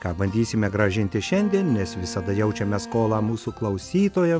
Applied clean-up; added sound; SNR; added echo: none; Bowed string instrument; 15 dB; none.